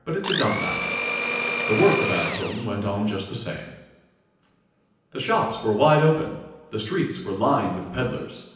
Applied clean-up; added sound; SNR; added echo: none; Domestic sounds, home sounds; 2 dB; reverberation time 0.9 s.